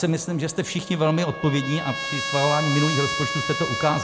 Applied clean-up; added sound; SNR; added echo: none; Trumpet; 6 dB; none.